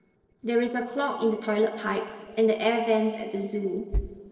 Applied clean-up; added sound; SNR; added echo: neural separator model SepFormer DNS4.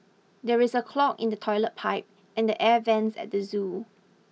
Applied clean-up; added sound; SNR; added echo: none; none; none; none.